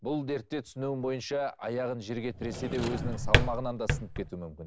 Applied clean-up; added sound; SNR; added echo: none; Drawer open or close; -3 dB; none.